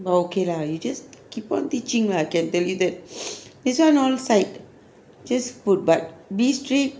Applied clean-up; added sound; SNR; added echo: none; none; none; none.